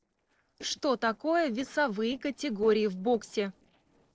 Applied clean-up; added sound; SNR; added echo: neural separator model SepFormer DNS4.